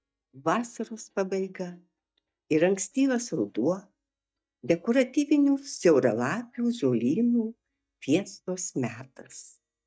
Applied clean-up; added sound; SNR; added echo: neural mask model DeepFilterNet 3.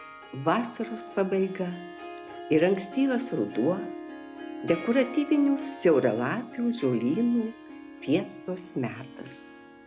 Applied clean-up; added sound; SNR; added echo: none; Harp; 13 dB; none.